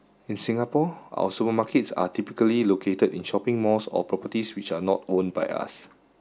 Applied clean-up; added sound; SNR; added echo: none; none; none; none.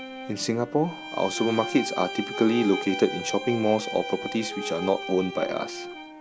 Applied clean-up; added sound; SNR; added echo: none; Bowed string instrument + Wind instrument, woodwind instrument; 8 dB; none.